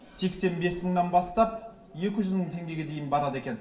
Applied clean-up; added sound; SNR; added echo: none; none; none; reverberation time 1.1 s.